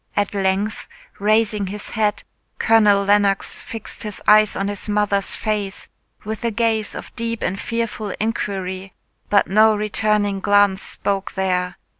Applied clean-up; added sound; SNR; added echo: none; none; none; none.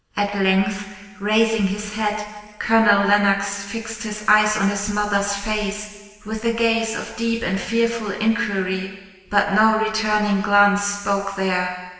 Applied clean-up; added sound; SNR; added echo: none; none; none; reverberation time 1.5 s.